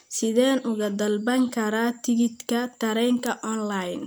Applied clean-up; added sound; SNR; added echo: none; none; none; none.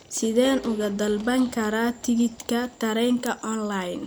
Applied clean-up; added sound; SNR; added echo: none; Run + Dishes, pots, and pans; 19 dB; none.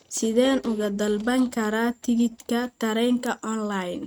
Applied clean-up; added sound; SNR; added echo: neural mask model RNNoise.